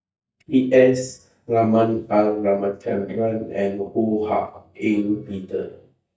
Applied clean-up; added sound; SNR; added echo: neural mask model DeepFilterNet 3.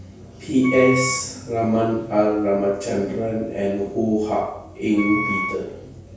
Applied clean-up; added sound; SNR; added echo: none; Wind instrument, woodwind instrument; 6 dB; reverberation time 0.7 s.